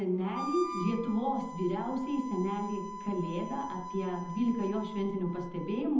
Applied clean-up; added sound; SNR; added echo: none; Harmonica; 10 dB; reverberation time 0.8 s.